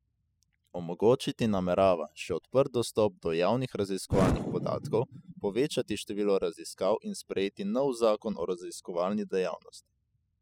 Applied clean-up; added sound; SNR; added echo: classical method spectral subtraction.